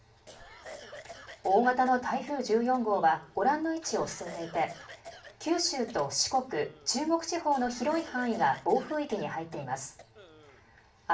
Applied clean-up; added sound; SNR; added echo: none; Cough; 19 dB; reverberation time 0.3 s.